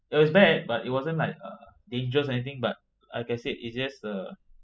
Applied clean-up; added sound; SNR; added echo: classical method spectral subtraction.